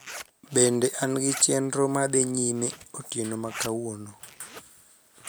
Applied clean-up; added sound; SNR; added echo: none; Zipper (clothing); 16 dB; none.